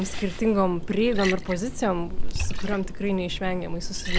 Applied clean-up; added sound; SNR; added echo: none; Liquid; 1 dB; none.